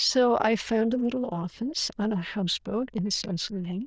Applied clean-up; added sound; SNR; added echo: neural diffusion model UNIVERSE++.